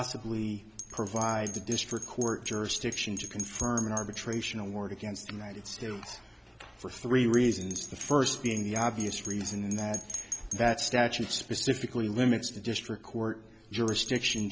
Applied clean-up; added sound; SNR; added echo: none; Bell; 12 dB; none.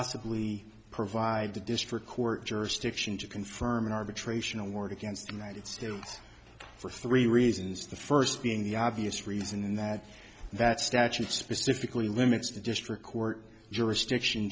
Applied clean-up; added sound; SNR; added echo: none; none; none; none.